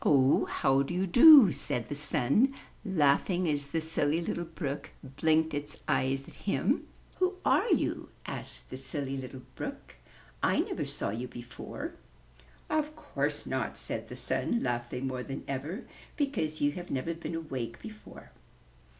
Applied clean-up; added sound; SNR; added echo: none; none; none; none.